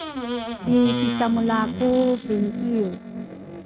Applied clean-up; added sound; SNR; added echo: neural mask model RNNoise.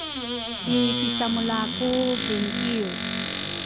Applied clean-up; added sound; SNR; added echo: none; Squeak / Cupboard open or close; -4 dB; none.